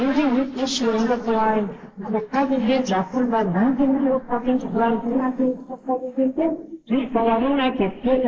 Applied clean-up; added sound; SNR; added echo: neural mask model Resemble Enhance denoiser.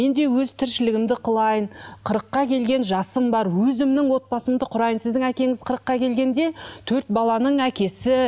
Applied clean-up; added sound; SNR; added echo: none; none; none; none.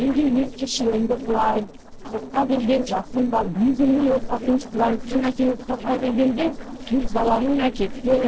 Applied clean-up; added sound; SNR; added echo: neural separator model SepFormer DNS4.